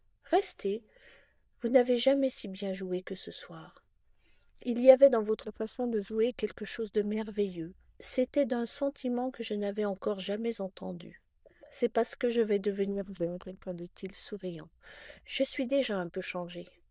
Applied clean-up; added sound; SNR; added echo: neural diffusion model UNIVERSE++.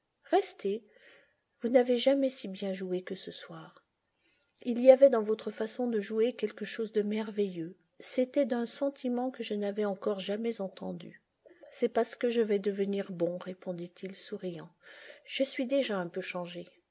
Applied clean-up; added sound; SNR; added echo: none; none; none; none.